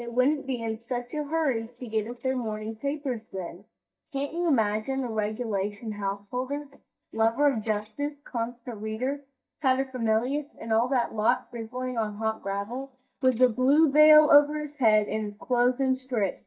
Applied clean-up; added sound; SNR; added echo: neural mask model DeepFilterNet 3.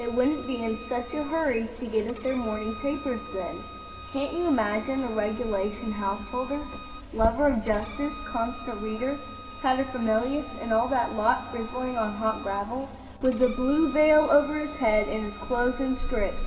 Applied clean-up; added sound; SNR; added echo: none; Bowed string instrument; 17 dB; reverberation time 2.0 s.